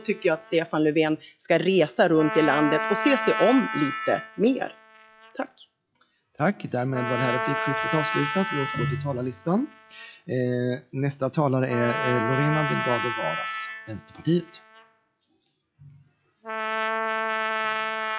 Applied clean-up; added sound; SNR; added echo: classical method log-MMSE.